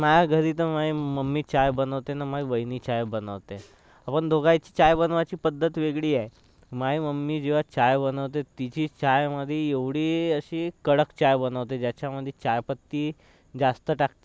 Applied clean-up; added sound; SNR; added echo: none; none; none; none.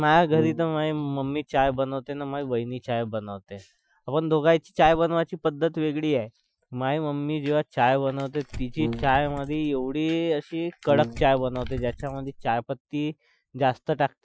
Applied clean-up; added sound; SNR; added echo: classical method Wiener filter.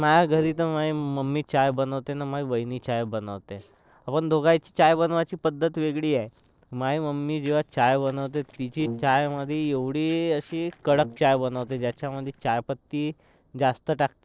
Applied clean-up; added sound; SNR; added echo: neural separator model SepFormer DNS4.